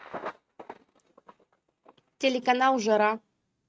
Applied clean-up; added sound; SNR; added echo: neural mask model RNNoise.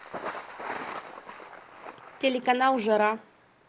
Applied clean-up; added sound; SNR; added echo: none; Thunder; 12 dB; none.